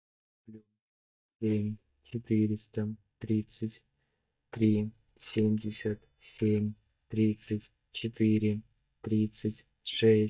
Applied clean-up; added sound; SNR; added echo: neural mask model DeepFilterNet 3.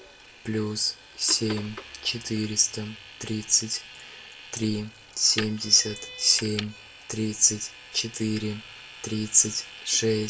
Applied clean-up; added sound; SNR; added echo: none; Vehicle; 15 dB; reverberation time 0.2 s.